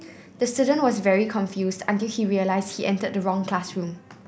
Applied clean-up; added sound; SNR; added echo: none; none; none; none.